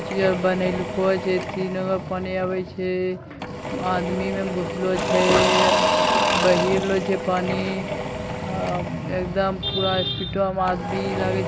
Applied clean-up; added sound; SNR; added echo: none; Engine / Drill / Mechanisms; 2 dB; none.